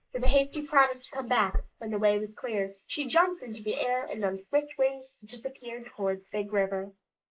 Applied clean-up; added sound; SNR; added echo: neural mask model Resemble Enhance denoiser.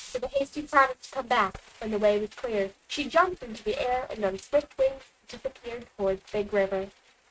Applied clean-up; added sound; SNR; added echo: neural mask model RNNoise.